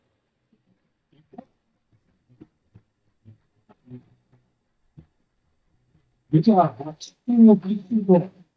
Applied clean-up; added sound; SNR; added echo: neural mask model DeepFilterNet 3.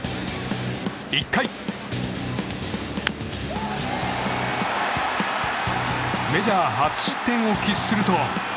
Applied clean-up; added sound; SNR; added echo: none; none; none; none.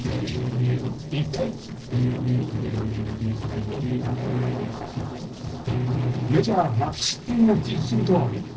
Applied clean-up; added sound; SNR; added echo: neural separator model SepFormer DNS4.